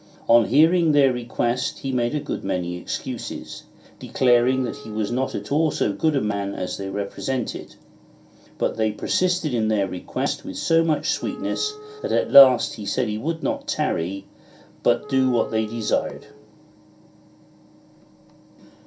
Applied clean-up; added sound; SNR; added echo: none; Wind instrument, woodwind instrument; 19 dB; reverberation time 0.3 s.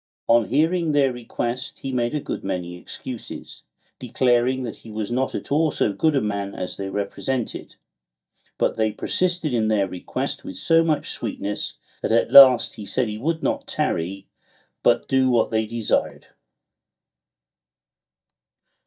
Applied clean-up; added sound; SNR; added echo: neural mask model DeepFilterNet 3.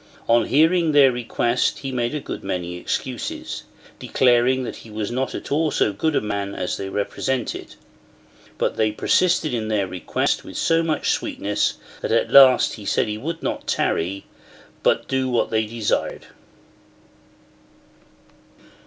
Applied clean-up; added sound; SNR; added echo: none; none; none; none.